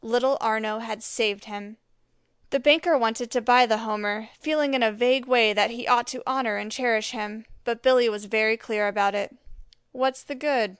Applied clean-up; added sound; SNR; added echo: none; none; none; none.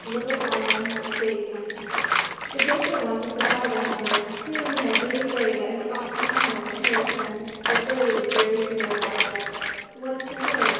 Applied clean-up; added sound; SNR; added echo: none; Bathtub (filling or washing) / Water; -1 dB; reverberation time 2.2 s.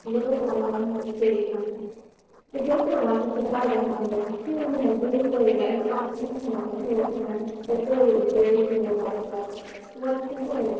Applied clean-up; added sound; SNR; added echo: neural separator model SepFormer DNS4.